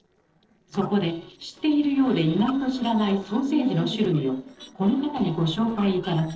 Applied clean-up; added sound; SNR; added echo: neural separator model SepFormer DNS4.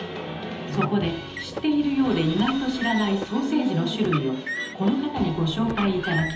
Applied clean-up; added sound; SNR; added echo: none; Car; 11 dB; reverberation time 1.2 s.